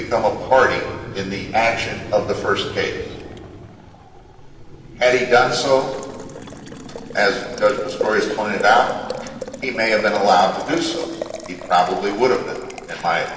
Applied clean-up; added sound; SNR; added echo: none; Boiling; 11 dB; reverberation time 1.4 s.